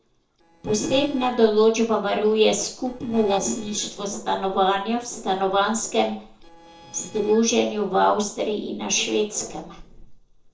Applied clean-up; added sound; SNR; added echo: neural separator model SepFormer DNS4.